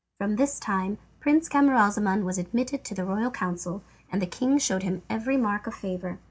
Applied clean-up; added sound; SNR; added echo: none; none; none; none.